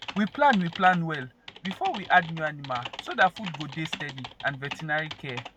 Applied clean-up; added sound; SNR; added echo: none; Typing; 13 dB; none.